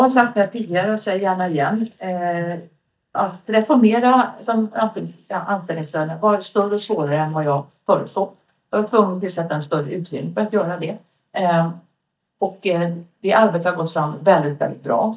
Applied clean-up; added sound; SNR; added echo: neural mask model DeepFilterNet 3.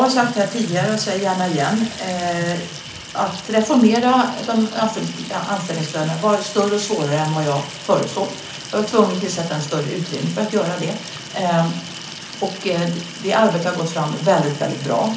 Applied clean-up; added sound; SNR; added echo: none; Sink (filling or washing) / Water tap, faucet; 13 dB; reverberation time 0.4 s.